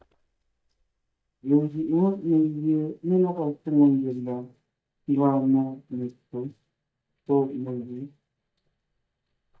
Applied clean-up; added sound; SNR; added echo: neural mask model DeepFilterNet 3.